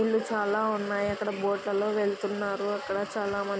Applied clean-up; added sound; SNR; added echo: none; none; none; none.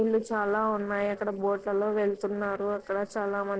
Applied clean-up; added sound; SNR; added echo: neural separator model SepFormer DNS4.